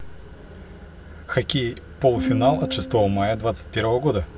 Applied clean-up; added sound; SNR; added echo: none; Piano; 6 dB; none.